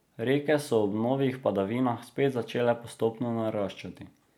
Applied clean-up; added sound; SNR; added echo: none; none; none; none.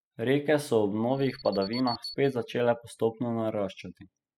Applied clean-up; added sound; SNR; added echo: classical method spectral subtraction.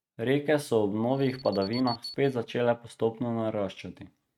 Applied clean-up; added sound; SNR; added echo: neural mask model RNNoise.